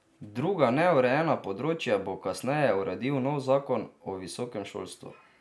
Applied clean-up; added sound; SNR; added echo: none; none; none; none.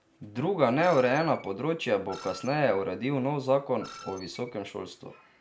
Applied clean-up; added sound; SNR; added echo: none; Screech; 19 dB; none.